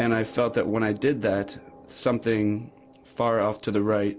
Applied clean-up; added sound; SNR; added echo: none; none; none; none.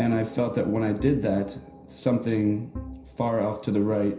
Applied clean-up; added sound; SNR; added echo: none; Bowed string instrument; 17 dB; reverberation time 0.5 s.